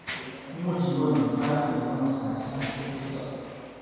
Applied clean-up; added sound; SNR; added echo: none; Mechanisms; 14 dB; reverberation time 2.1 s.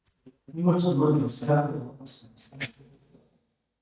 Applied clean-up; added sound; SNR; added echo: neural mask model DeepFilterNet 3.